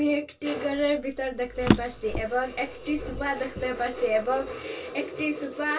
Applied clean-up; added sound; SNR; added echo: none; Drawer open or close; 4 dB; reverberation time 0.2 s.